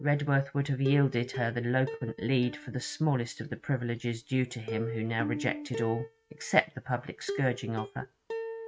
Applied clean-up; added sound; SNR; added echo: neural mask model RNNoise.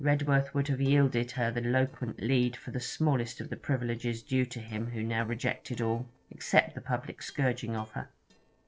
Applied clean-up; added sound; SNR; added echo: neural separator model SepFormer DNS4.